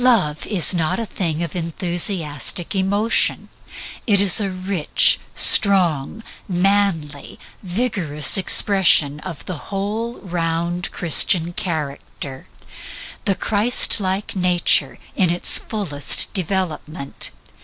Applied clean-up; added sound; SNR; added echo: none; none; none; none.